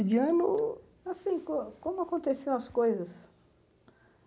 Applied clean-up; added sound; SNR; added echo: none; none; none; none.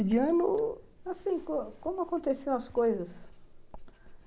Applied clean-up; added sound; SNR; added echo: none; Writing; 17 dB; none.